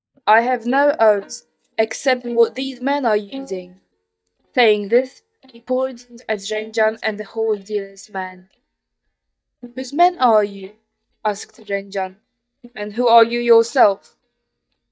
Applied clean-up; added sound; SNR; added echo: neural mask model DeepFilterNet 3.